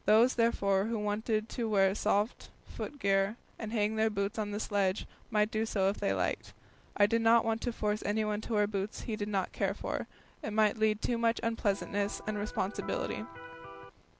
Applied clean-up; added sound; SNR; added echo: none; Electric guitar; 14 dB; none.